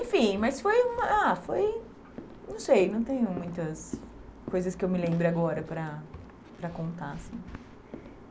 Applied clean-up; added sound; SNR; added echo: none; Walk, footsteps; 18 dB; none.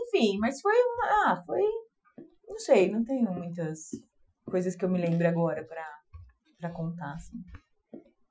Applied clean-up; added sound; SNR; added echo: classical method Wiener filter.